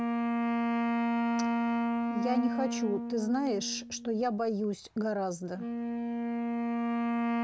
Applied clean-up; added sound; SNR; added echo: none; Wind instrument, woodwind instrument; -3 dB; none.